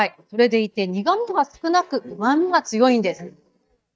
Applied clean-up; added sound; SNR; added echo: neural mask model DeepFilterNet 3.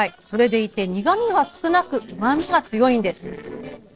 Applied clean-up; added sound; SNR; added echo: neural separator model SepFormer DNS4.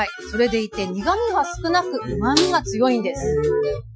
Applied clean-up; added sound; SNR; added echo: classical method Wiener filter.